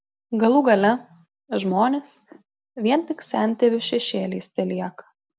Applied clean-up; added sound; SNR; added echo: none; none; none; none.